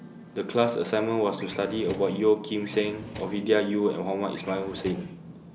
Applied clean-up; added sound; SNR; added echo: none; Drawer open or close; 17 dB; none.